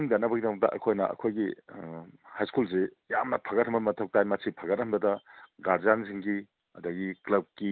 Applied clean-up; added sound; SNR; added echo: none; none; none; none.